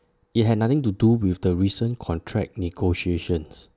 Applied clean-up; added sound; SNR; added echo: none; none; none; none.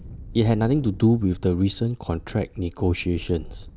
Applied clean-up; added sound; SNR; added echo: none; Wind; 17 dB; none.